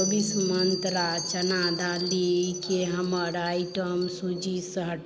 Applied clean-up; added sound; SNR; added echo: none; Bell; 8 dB; none.